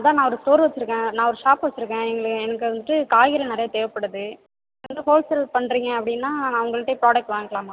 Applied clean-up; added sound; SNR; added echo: none; none; none; none.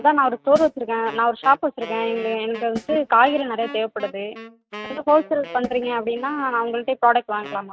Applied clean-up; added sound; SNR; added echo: neural mask model RNNoise.